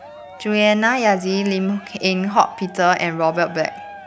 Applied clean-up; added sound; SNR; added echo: none; Cheering; 19 dB; none.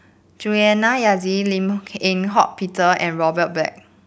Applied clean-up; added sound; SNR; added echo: none; none; none; none.